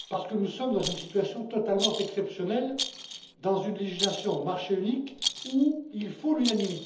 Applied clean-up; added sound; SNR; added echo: none; Rattle; 8 dB; reverberation time 1.2 s.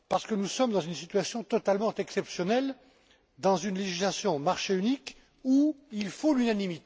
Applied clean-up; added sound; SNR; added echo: none; none; none; none.